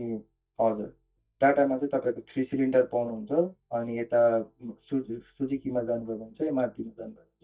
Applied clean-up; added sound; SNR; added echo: neural mask model DeepFilterNet 3.